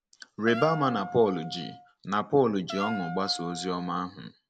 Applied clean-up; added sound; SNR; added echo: none; Wind instrument, woodwind instrument; 12 dB; none.